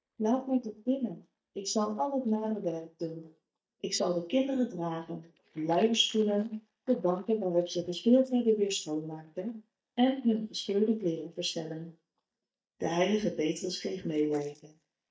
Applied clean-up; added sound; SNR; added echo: neural mask model DeepFilterNet 3.